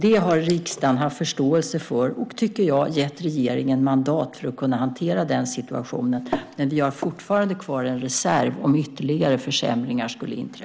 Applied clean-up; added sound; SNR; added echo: none; none; none; none.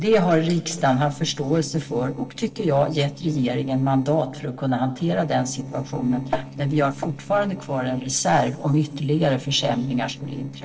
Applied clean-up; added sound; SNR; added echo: neural separator model SepFormer DNS4.